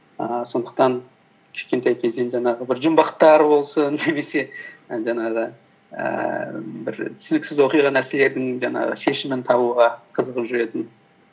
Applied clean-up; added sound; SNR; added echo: none; none; none; none.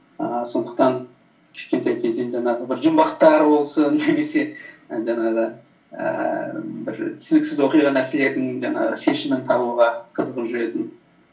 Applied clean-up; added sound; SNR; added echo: none; none; none; reverberation time 0.3 s.